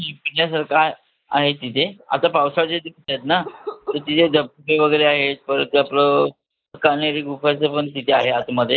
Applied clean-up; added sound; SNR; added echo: neural mask model Resemble Enhance denoiser.